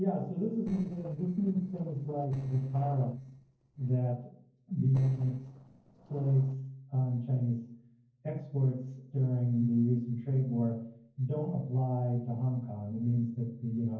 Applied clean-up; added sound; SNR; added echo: neural separator model SepFormer DNS4.